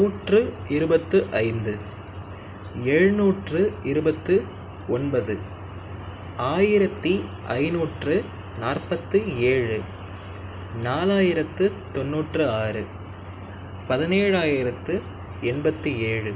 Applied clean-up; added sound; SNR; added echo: none; none; none; none.